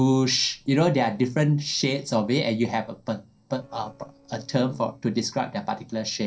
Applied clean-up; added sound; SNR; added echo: neural separator model SepFormer DNS4.